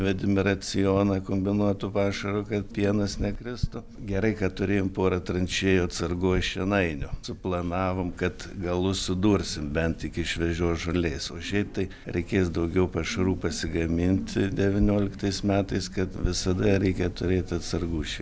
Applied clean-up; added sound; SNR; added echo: none; none; none; none.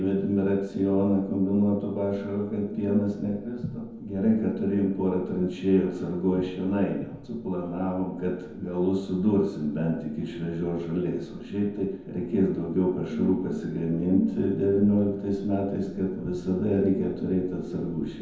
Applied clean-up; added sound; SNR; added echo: none; none; none; reverberation time 0.9 s.